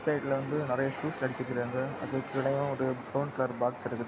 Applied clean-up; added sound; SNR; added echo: none; none; none; none.